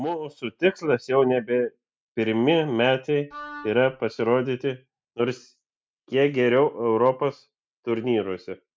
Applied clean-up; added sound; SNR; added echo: neural mask model RNNoise.